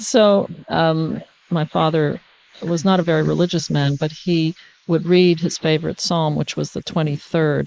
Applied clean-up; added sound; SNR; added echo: neural mask model Resemble Enhance denoiser.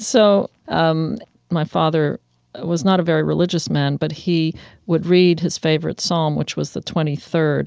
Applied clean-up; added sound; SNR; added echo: none; none; none; none.